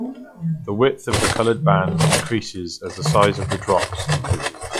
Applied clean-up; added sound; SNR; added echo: classical method log-MMSE.